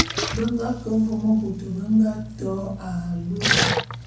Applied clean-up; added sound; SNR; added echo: none; Splash, splatter; 3 dB; reverberation time 0.6 s.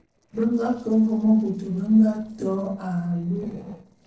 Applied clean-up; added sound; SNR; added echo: neural separator model SepFormer DNS4.